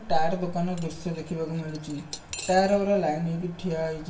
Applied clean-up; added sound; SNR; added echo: none; Cutlery, silverware / Dishes, pots, and pans; 17 dB; reverberation time 0.8 s.